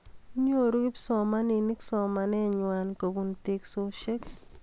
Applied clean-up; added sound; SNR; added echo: none; none; none; none.